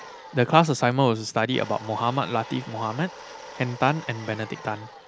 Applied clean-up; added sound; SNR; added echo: none; Domestic sounds, home sounds; 17 dB; none.